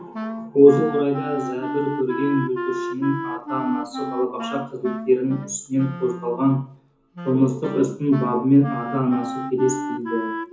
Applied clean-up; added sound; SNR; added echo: none; Wind instrument, woodwind instrument; 9 dB; reverberation time 0.6 s.